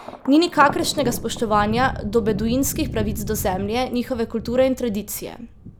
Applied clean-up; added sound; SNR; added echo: none; Thunder; 10 dB; none.